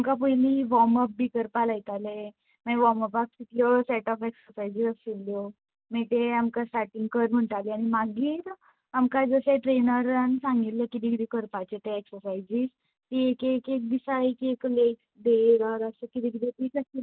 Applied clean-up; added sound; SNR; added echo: none; none; none; none.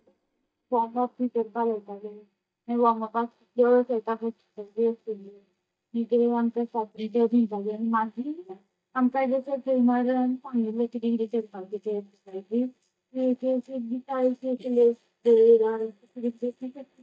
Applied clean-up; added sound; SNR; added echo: neural mask model DeepFilterNet 3.